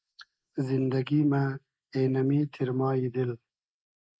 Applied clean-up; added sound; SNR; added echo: neural mask model Resemble Enhance denoiser.